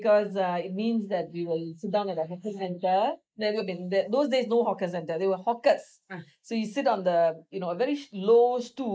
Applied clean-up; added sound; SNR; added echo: neural mask model Resemble Enhance denoiser.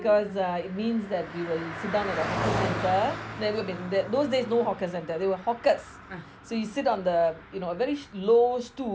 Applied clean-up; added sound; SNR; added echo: none; Car passing by; 10 dB; none.